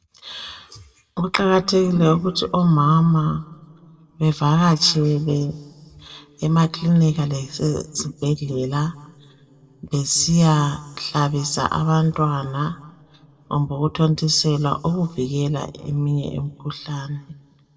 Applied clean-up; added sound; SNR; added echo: none; none; none; reverberation time 1.6 s.